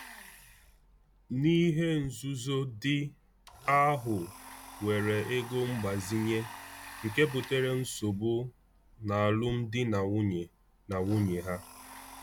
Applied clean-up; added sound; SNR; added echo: none; Domestic sounds, home sounds; 18 dB; none.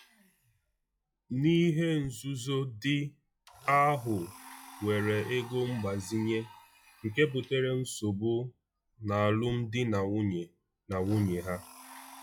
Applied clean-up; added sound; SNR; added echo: classical method log-MMSE.